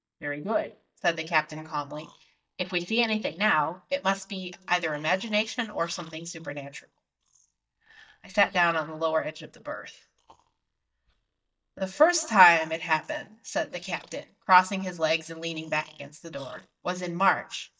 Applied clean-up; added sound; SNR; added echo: neural mask model DeepFilterNet 3.